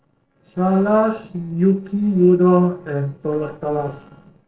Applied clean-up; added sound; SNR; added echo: neural separator model SepFormer DNS4.